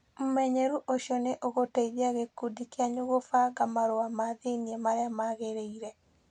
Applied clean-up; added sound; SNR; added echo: none; none; none; none.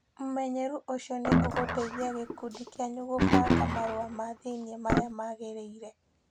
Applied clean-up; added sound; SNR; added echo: none; Guitar; -5 dB; none.